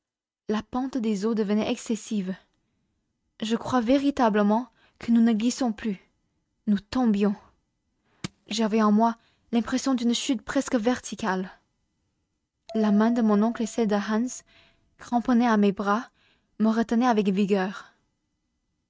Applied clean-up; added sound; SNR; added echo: neural mask model RNNoise.